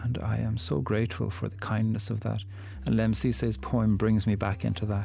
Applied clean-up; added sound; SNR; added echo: none; none; none; none.